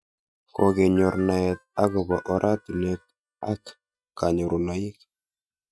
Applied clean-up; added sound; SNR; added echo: neural mask model RNNoise.